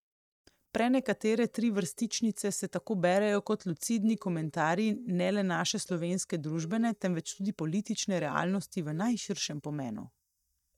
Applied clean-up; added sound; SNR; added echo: neural mask model DeepFilterNet 3.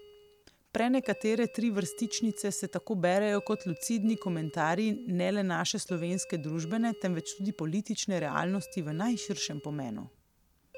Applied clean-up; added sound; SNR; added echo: none; Doorbell; 18 dB; none.